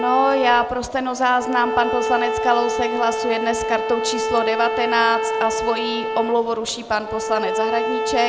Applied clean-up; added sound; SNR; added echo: none; Bowed string instrument; 3 dB; none.